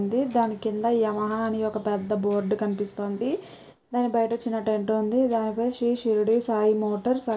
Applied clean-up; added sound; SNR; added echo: none; none; none; none.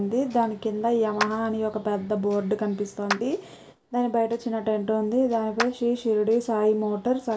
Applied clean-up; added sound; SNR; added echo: none; Clapping; 11 dB; none.